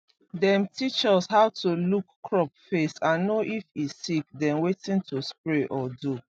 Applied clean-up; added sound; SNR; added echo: none; none; none; none.